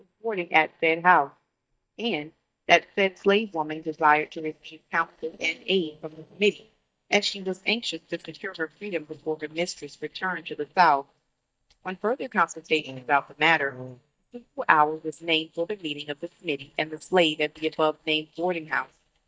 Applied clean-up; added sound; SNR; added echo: neural mask model DeepFilterNet 3.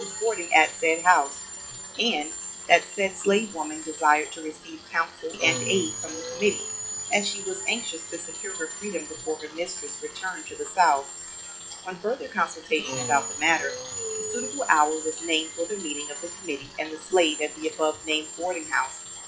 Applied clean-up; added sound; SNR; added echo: classical method WPE with log-MMSE.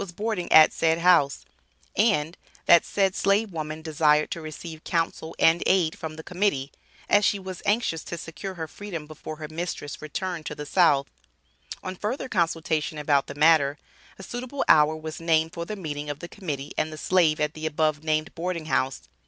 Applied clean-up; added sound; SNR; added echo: none; none; none; none.